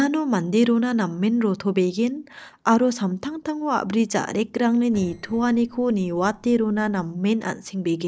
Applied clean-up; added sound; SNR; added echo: neural separator model SepFormer DNS4.